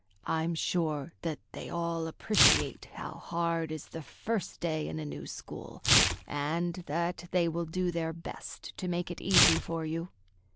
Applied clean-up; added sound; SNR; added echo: none; Tearing; 2 dB; none.